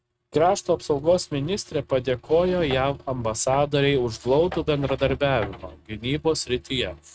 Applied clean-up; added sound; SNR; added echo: neural mask model RNNoise.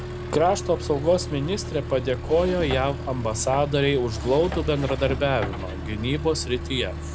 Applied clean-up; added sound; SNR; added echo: none; Accelerating, revving, vroom; 7 dB; none.